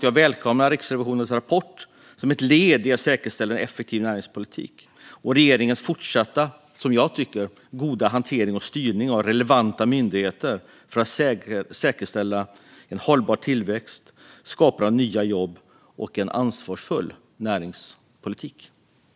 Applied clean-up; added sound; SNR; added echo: none; none; none; none.